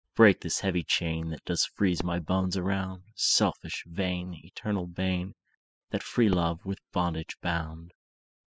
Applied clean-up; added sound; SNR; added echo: classical method spectral subtraction.